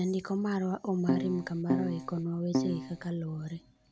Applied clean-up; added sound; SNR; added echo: none; Keyboard (musical); 0 dB; none.